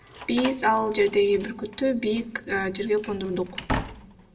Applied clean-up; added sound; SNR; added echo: none; Slam; 12 dB; reverberation time 0.9 s.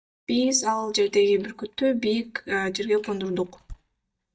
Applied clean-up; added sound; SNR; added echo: neural mask model DeepFilterNet 3.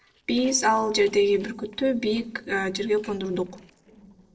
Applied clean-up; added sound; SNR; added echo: neural separator model SepFormer DNS4.